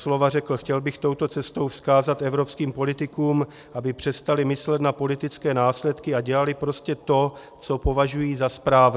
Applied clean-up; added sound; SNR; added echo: none; none; none; none.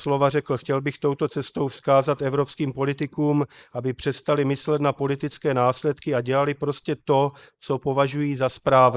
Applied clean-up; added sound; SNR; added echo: neural mask model Resemble Enhance denoiser.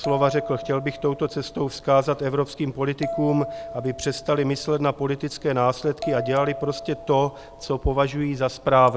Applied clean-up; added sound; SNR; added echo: none; Bell; 12 dB; none.